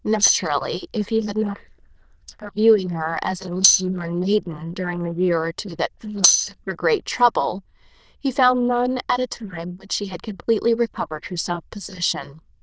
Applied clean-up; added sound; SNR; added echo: neural diffusion model UNIVERSE++.